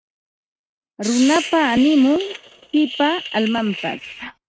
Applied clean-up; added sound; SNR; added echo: neural mask model RNNoise.